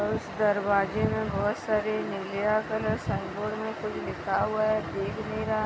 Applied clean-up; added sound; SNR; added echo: none; none; none; none.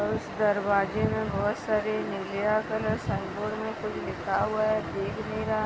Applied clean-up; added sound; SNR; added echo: none; Car passing by / Race car, auto racing; 17 dB; none.